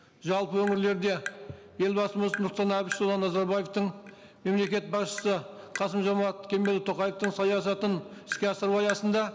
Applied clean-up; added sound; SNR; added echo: none; Tap; 16 dB; none.